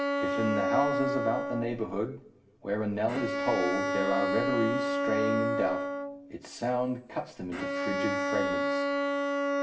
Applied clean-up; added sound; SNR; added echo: none; Bowed string instrument; -2 dB; reverberation time 0.6 s.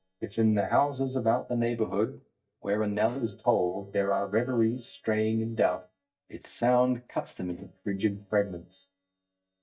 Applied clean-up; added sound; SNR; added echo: neural mask model DeepFilterNet 3.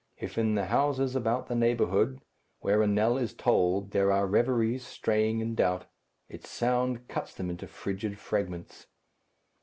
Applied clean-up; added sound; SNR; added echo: none; none; none; none.